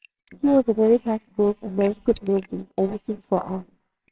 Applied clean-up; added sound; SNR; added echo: neural separator model SepFormer WHAMR!.